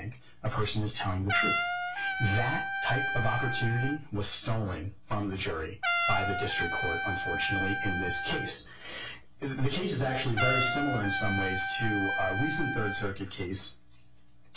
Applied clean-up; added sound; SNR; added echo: none; Trumpet; 2 dB; reverberation time 0.2 s.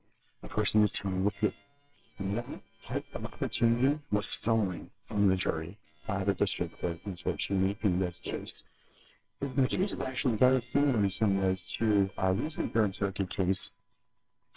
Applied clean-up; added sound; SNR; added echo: neural separator model SepFormer WHAMR!.